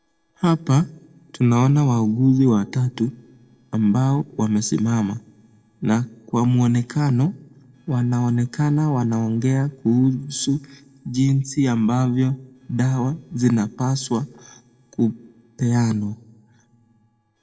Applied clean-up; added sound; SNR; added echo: neural separator model SepFormer DNS4.